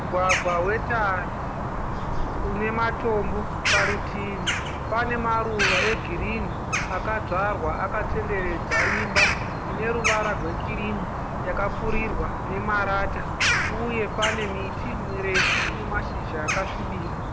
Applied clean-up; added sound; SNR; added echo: none; Bird vocalization, bird call, bird song; -2 dB; none.